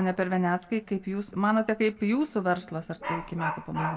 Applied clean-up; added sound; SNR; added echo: none; Dog; 11 dB; reverberation time 1.2 s.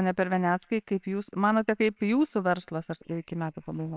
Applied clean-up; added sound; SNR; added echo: neural separator model SepFormer WHAMR!.